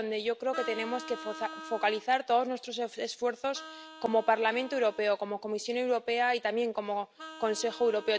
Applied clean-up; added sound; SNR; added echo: none; Vehicle horn, car horn, honking; 16 dB; none.